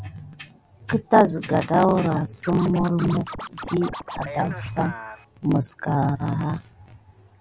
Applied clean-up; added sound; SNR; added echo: none; Scratching (performance technique); 13 dB; none.